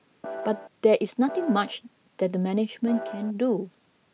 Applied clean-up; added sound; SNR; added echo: none; Piano; 9 dB; none.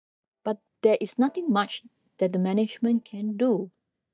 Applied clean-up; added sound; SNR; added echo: neural mask model DeepFilterNet 3.